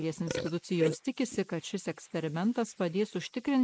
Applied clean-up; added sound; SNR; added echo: neural mask model Resemble Enhance denoiser.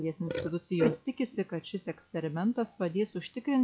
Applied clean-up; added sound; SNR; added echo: classical method log-MMSE.